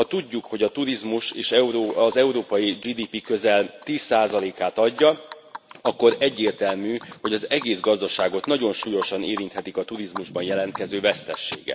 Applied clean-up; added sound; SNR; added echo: none; Animal; 17 dB; none.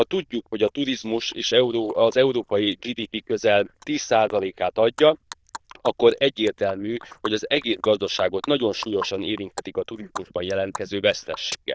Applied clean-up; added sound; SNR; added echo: neural diffusion model UNIVERSE++.